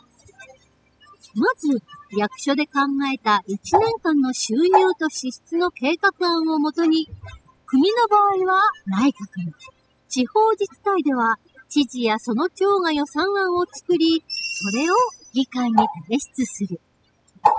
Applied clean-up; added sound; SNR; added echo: classical method spectral subtraction.